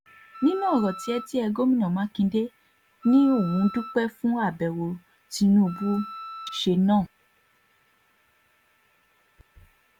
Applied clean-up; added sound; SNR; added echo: none; Wind instrument, woodwind instrument; 14 dB; none.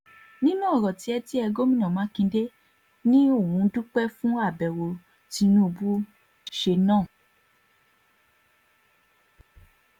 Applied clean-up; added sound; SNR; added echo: none; none; none; none.